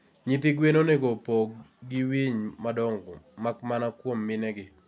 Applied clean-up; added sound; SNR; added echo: none; none; none; none.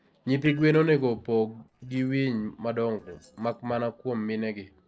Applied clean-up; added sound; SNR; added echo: neural separator model SepFormer DNS4.